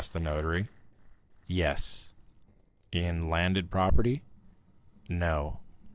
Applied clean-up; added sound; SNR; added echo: neural separator model SepFormer DNS4.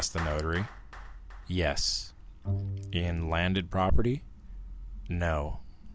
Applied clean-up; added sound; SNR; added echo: none; Bowed string instrument + Clapping; 11 dB; none.